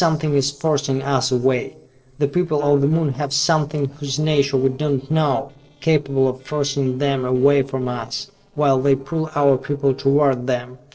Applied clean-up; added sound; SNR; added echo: neural separator model SepFormer DNS4.